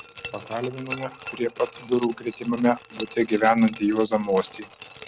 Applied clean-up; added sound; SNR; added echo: none; Glass; 13 dB; none.